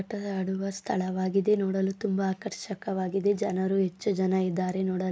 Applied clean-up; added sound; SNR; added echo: none; none; none; none.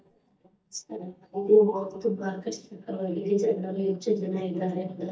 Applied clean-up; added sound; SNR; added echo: neural mask model DeepFilterNet 3.